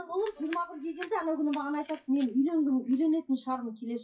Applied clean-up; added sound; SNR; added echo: classical method WPE with log-MMSE.